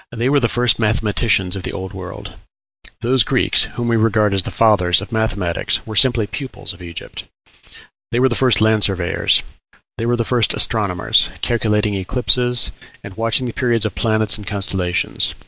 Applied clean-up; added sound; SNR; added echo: none; none; none; none.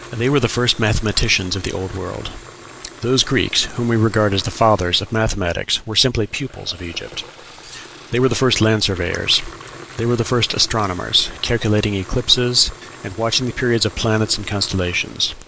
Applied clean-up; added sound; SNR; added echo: none; Fill (with liquid) / Water tap, faucet; 18 dB; none.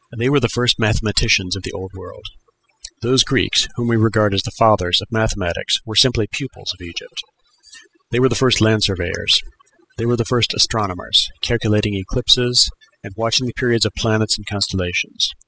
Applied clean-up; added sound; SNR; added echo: classical method spectral subtraction.